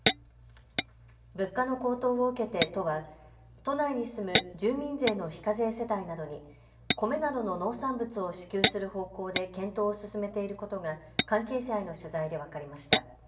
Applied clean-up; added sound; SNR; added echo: none; Tap / Glass; 1 dB; reverberation time 0.7 s.